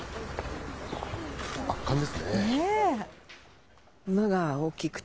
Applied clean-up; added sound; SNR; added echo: none; none; none; none.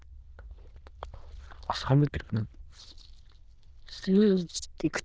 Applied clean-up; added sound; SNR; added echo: neural diffusion model UNIVERSE++.